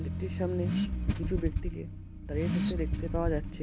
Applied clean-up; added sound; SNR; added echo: none; Accelerating, revving, vroom / Car; -4 dB; none.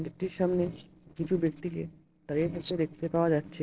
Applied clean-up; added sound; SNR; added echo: neural separator model SepFormer DNS4.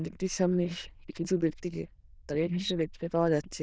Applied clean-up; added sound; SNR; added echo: neural diffusion model UNIVERSE++.